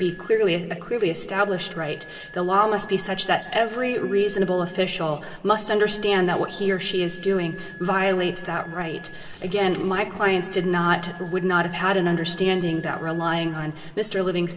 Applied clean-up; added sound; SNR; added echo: none; Wind instrument, woodwind instrument; 20 dB; reverberation time 1.8 s.